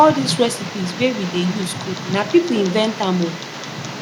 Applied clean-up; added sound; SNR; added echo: none; Tick; 9 dB; none.